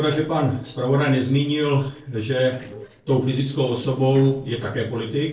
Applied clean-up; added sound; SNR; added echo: neural separator model SepFormer DNS4.